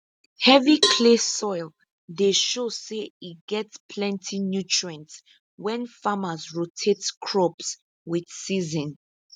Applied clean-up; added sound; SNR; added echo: neural mask model RNNoise.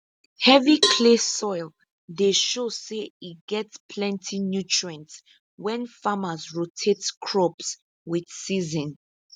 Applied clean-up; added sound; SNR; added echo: none; Cowbell; 5 dB; none.